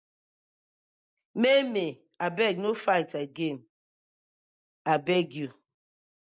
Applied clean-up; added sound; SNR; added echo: none; none; none; none.